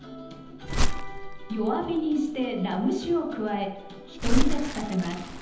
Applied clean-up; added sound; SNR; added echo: none; Crumpling, crinkling; -1 dB; reverberation time 0.9 s.